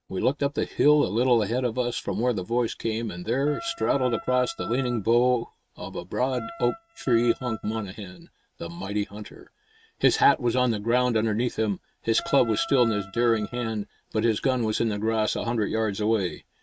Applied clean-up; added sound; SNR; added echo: neural mask model RNNoise.